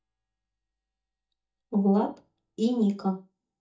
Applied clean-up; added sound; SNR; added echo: neural mask model DeepFilterNet 3.